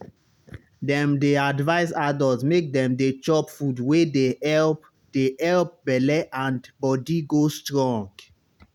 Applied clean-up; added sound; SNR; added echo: none; none; none; none.